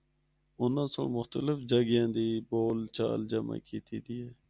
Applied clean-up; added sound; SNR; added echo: none; none; none; none.